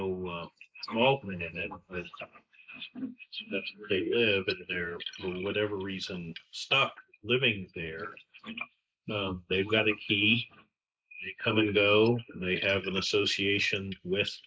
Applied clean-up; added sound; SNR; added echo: neural mask model Resemble Enhance denoiser.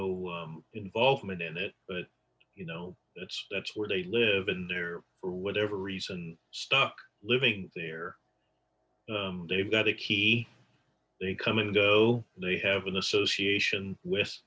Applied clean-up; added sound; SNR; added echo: none; none; none; none.